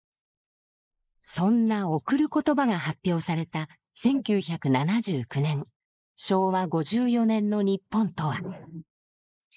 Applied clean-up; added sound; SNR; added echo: neural mask model Resemble Enhance denoiser.